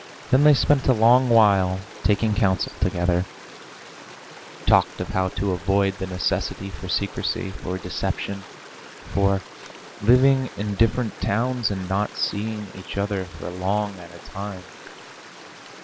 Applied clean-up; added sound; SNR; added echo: none; Stream; 18 dB; none.